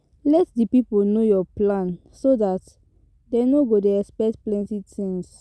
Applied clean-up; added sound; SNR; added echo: none; none; none; none.